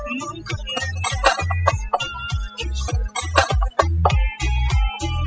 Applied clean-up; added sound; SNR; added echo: classical method spectral subtraction.